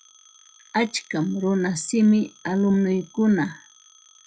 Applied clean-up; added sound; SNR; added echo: classical method log-MMSE.